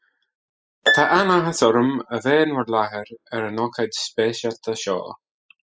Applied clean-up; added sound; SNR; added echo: classical method spectral subtraction.